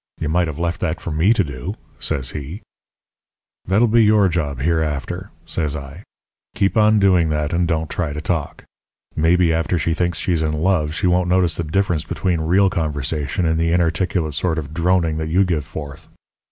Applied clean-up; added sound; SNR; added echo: none; none; none; none.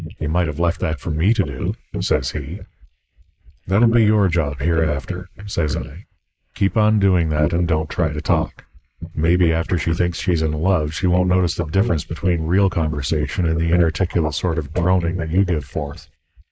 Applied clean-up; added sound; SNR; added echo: neural mask model Resemble Enhance denoiser.